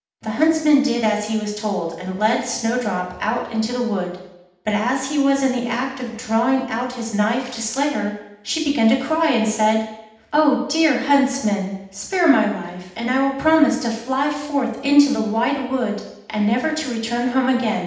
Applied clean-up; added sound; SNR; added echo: none; none; none; reverberation time 0.8 s.